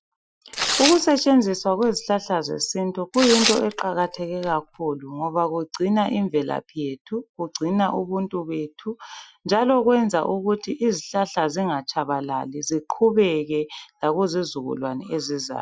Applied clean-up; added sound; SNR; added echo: classical method Wiener filter.